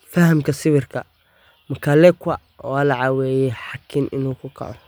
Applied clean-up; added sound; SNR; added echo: none; none; none; none.